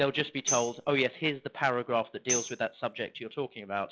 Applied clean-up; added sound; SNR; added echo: classical method log-MMSE.